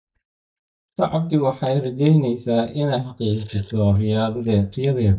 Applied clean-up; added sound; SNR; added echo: neural mask model DeepFilterNet 3.